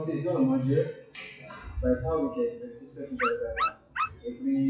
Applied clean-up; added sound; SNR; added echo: classical method WPE with log-MMSE.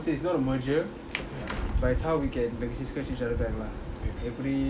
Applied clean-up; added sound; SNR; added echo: none; none; none; none.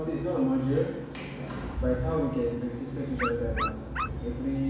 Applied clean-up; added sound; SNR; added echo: none; Dog; 6 dB; reverberation time 1.1 s.